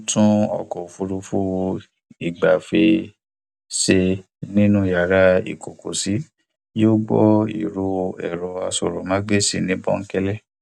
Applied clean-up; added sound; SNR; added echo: none; none; none; none.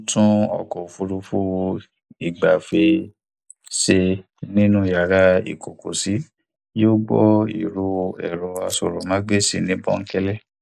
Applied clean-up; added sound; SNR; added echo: neural mask model Resemble Enhance denoiser.